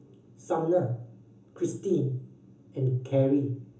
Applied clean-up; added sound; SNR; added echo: none; none; none; reverberation time 0.7 s.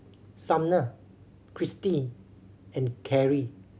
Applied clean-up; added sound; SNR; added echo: none; none; none; none.